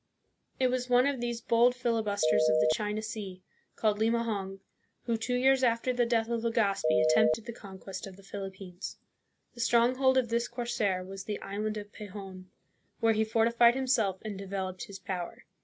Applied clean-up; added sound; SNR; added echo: none; Telephone; -2 dB; none.